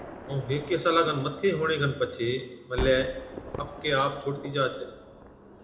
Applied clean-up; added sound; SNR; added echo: none; Gunshot, gunfire; 12 dB; reverberation time 0.6 s.